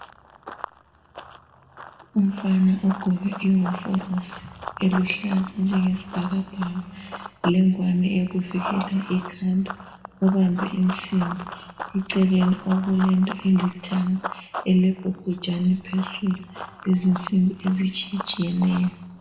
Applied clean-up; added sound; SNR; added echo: none; Run; 14 dB; reverberation time 0.9 s.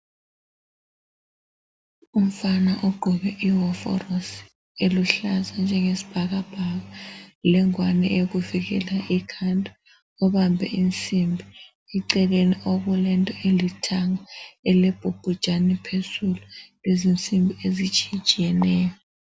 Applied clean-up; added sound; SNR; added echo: none; none; none; none.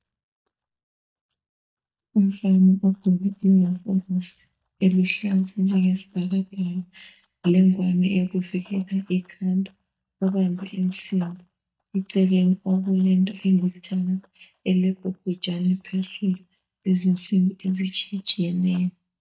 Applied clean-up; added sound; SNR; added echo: neural mask model DeepFilterNet 3.